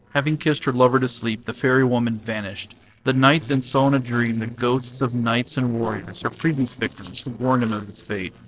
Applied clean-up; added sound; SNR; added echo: neural separator model SepFormer DNS4.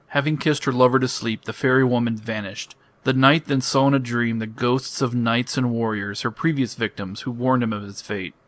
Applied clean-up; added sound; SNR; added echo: none; none; none; none.